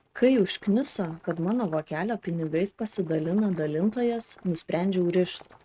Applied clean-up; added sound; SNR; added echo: neural mask model RNNoise.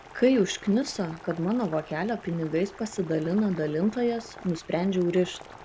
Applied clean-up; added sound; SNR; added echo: none; Boiling; 19 dB; none.